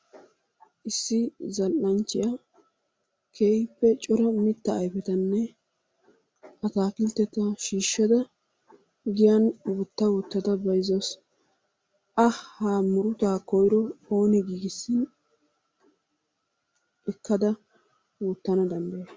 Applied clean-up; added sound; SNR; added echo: none; none; none; none.